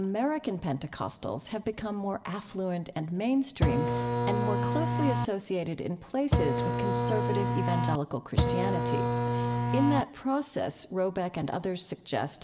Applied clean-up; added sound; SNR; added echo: none; Printer; -4 dB; reverberation time 1.2 s.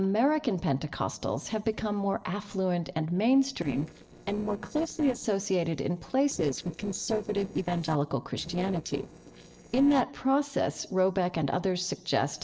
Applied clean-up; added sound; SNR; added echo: neural separator model SepFormer DNS4.